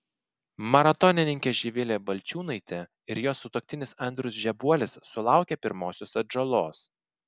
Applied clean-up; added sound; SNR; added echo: none; none; none; none.